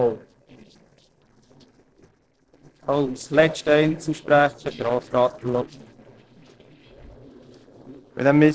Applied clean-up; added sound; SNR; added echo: neural separator model SepFormer DNS4.